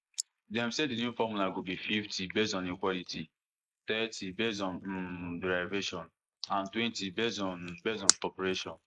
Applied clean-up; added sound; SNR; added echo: neural mask model Resemble Enhance denoiser.